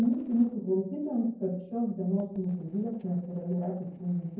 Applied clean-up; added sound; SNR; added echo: neural separator model SepFormer DNS4.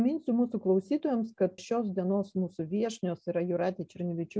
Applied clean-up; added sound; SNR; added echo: none; none; none; none.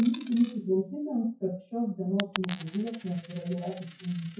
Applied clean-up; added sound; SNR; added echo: classical method WPE with log-MMSE.